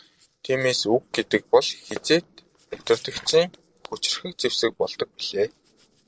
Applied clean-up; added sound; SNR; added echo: neural separator model SepFormer DNS4.